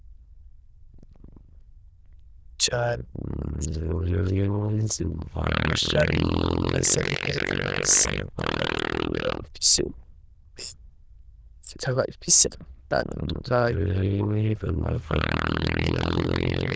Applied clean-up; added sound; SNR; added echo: neural diffusion model UNIVERSE++.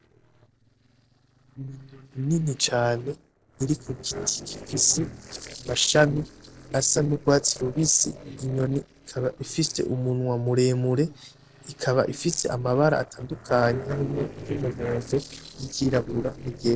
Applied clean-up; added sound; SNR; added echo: neural separator model SepFormer DNS4.